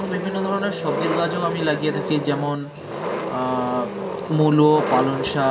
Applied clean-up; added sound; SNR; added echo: none; Engine; 5 dB; reverberation time 1.9 s.